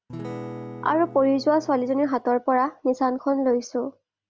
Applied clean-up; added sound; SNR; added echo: none; Acoustic guitar / Strum; 14 dB; none.